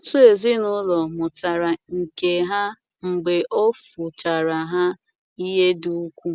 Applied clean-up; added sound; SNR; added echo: none; none; none; none.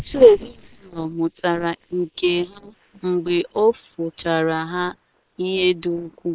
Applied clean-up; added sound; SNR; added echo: neural separator model SepFormer WHAM!.